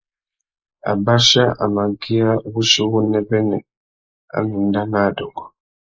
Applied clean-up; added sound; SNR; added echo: neural mask model Resemble Enhance denoiser.